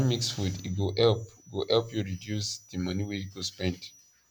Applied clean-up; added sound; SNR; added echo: none; none; none; none.